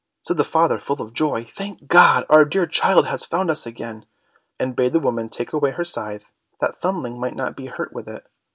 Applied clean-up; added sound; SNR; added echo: none; none; none; none.